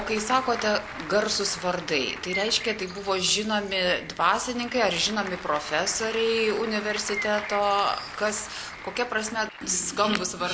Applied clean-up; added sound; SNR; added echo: none; Applause / Crowd + Bird; 12 dB; none.